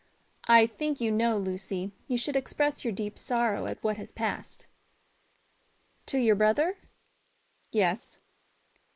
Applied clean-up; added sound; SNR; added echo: neural mask model Resemble Enhance denoiser.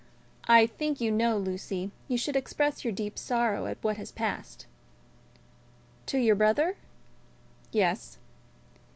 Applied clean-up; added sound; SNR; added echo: none; none; none; none.